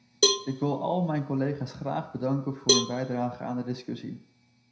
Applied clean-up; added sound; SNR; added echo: none; Cowbell; 0 dB; reverberation time 0.5 s.